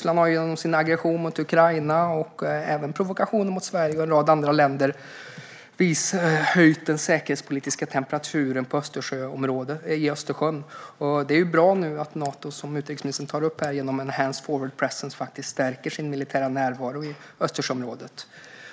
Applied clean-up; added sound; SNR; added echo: none; none; none; none.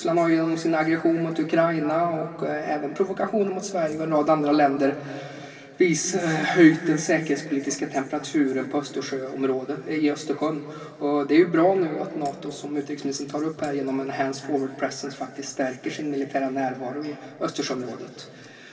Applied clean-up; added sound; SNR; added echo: none; none; none; reverberation time 3.0 s.